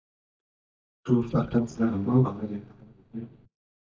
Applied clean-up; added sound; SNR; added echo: neural mask model DeepFilterNet 3.